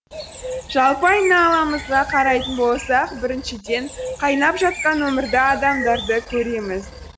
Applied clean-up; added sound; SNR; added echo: none; Bird; 11 dB; none.